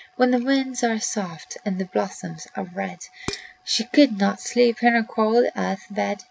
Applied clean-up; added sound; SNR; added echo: none; Dishes, pots, and pans; 14 dB; none.